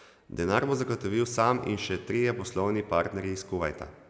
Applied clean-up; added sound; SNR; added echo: none; none; none; none.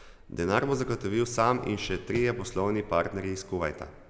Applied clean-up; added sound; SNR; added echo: none; Wind + Tap; 18 dB; none.